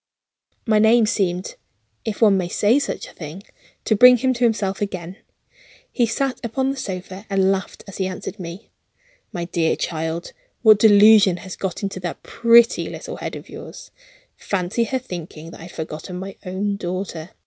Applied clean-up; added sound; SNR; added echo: none; none; none; none.